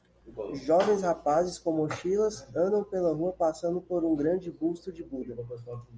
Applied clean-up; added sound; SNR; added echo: none; none; none; none.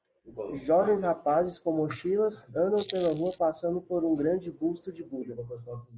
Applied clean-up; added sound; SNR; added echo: neural mask model Resemble Enhance denoiser.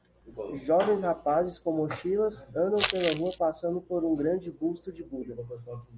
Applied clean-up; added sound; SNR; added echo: none; Crumpling, crinkling; 0 dB; none.